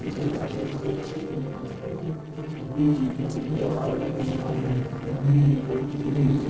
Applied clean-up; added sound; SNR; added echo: neural separator model SepFormer DNS4.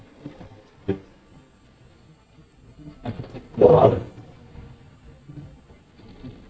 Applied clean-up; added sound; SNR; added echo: neural mask model DeepFilterNet 3.